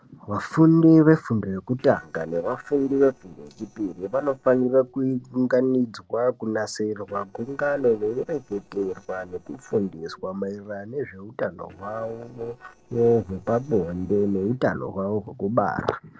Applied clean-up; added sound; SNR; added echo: neural separator model SepFormer DNS4.